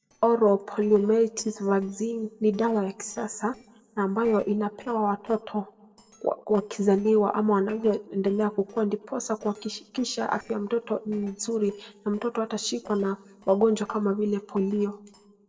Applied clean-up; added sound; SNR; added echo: neural separator model SepFormer DNS4.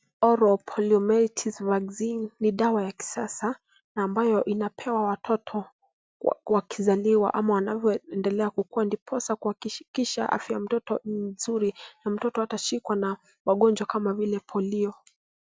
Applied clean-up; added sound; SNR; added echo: none; none; none; none.